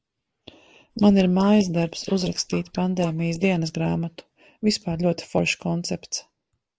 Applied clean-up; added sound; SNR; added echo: neural mask model Resemble Enhance denoiser.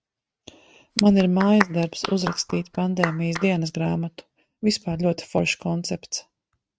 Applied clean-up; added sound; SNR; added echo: neural mask model RNNoise.